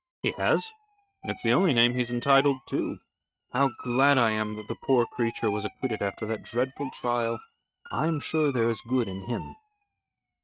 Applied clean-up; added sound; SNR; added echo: neural mask model RNNoise.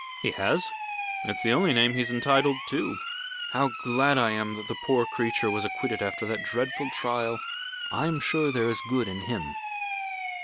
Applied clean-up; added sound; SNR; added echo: none; Siren; 7 dB; none.